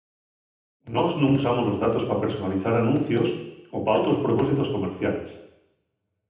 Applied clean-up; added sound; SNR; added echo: none; none; none; reverberation time 0.8 s.